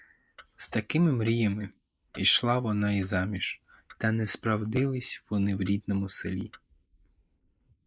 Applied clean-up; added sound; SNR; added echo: neural mask model Resemble Enhance denoiser.